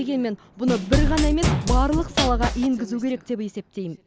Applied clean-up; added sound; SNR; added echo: none; Drum kit; -3 dB; none.